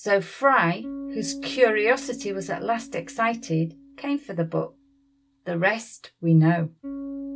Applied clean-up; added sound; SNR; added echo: none; Bass guitar; 15 dB; none.